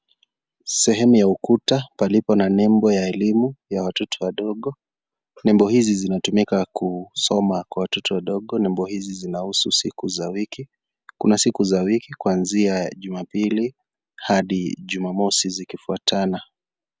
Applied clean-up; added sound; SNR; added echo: none; none; none; none.